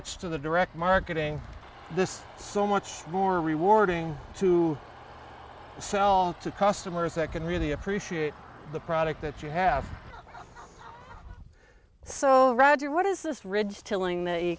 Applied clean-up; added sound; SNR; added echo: none; none; none; none.